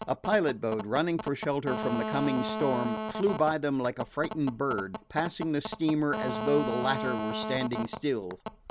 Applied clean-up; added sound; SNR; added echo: none; Telephone; 6 dB; none.